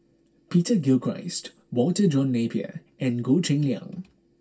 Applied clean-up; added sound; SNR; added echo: none; none; none; reverberation time 0.2 s.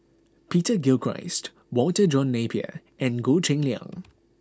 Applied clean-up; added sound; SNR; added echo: none; none; none; none.